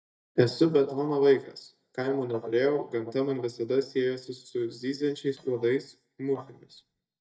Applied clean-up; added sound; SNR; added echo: neural mask model DeepFilterNet 3.